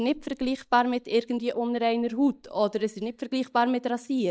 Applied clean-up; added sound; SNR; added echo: neural mask model DeepFilterNet 3.